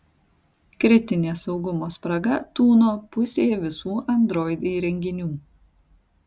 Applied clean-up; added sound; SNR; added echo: none; none; none; none.